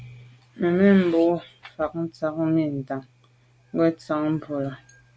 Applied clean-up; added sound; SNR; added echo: none; none; none; none.